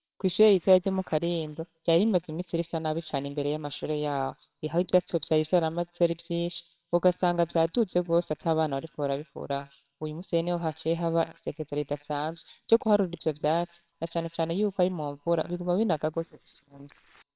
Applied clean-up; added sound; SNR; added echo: neural separator model SepFormer WHAMR!.